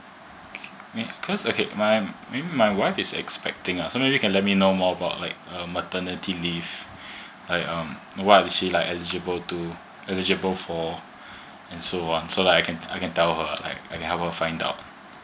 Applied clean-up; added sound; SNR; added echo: none; none; none; none.